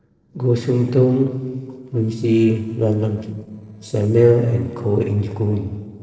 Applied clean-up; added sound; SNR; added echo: neural separator model SepFormer DNS4.